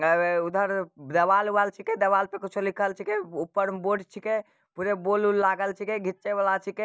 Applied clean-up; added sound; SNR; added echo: none; none; none; none.